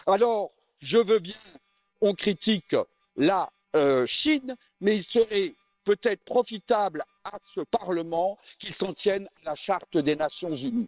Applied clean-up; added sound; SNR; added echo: neural separator model SepFormer WHAM!.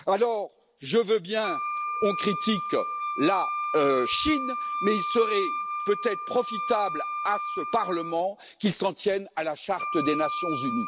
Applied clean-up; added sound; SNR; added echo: none; Wind instrument, woodwind instrument; 5 dB; none.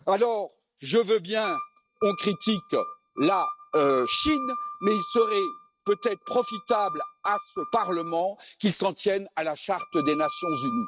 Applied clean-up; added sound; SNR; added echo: neural mask model RNNoise.